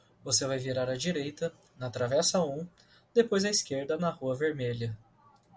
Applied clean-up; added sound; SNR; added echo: none; none; none; none.